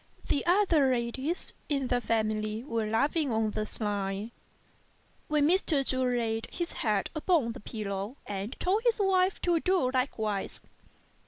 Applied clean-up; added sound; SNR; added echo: none; none; none; none.